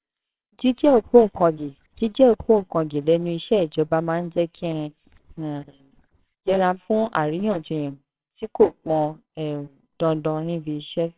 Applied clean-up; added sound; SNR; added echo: neural separator model SepFormer WHAMR!.